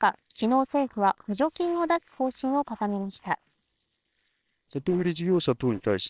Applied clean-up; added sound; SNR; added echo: neural separator model SepFormer WHAMR!.